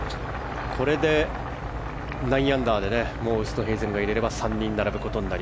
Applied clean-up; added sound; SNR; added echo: none; none; none; none.